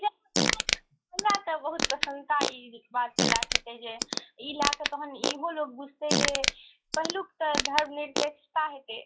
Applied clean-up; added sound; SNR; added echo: classical method log-MMSE.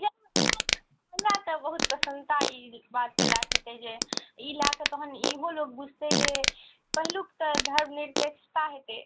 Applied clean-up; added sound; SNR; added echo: none; Fart; -2 dB; none.